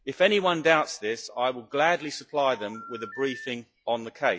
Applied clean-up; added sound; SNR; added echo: classical method log-MMSE.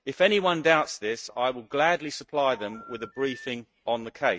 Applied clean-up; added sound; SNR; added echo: neural mask model RNNoise.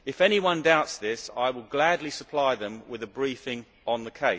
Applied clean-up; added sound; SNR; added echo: none; none; none; none.